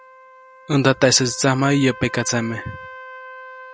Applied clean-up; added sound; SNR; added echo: none; Trumpet; 18 dB; none.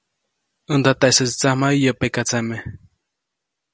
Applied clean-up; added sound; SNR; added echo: none; none; none; none.